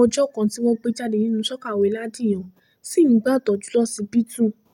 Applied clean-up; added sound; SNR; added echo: none; none; none; none.